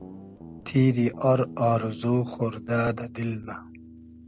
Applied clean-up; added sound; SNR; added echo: none; Guitar; 16 dB; none.